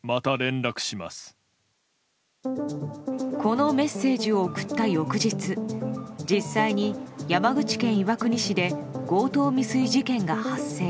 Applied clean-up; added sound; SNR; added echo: none; none; none; none.